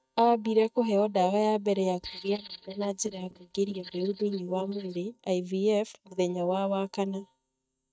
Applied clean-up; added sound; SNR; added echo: neural mask model DeepFilterNet 3.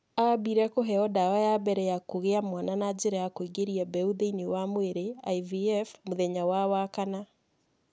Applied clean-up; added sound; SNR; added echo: none; none; none; none.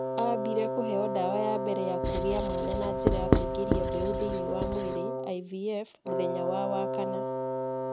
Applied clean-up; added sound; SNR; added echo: none; Writing + Wind instrument, woodwind instrument; -3 dB; none.